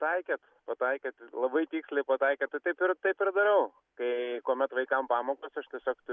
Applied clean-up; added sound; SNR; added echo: none; none; none; none.